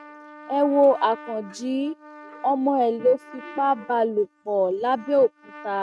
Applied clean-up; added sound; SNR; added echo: neural mask model RNNoise.